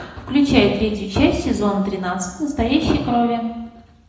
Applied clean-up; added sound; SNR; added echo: none; none; none; reverberation time 0.8 s.